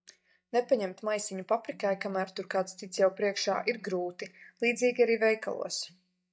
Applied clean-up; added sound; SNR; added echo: neural mask model DeepFilterNet 3.